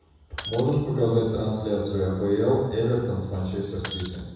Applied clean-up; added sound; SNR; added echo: none; Shatter; 1 dB; reverberation time 1.1 s.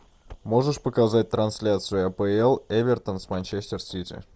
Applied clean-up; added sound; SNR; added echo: none; none; none; none.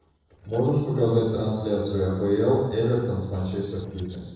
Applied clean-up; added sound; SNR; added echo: neural separator model SepFormer DNS4.